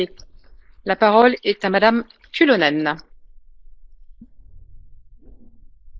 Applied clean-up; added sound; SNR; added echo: neural mask model Resemble Enhance denoiser.